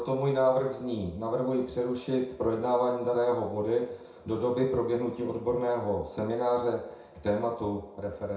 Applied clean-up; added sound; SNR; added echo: none; none; none; reverberation time 0.6 s.